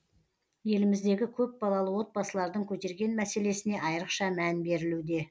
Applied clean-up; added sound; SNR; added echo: none; none; none; none.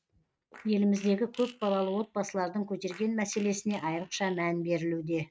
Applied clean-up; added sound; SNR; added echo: neural mask model RNNoise.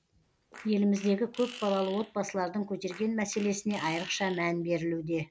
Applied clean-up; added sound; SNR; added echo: none; Fart; 18 dB; none.